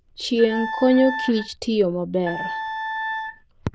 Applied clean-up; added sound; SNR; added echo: neural diffusion model UNIVERSE++.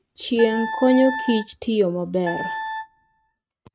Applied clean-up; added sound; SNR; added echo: neural mask model RNNoise.